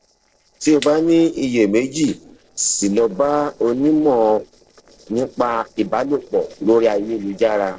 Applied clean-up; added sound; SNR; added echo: neural separator model SepFormer DNS4.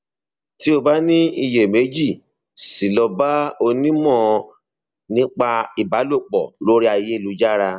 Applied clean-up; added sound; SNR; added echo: none; none; none; none.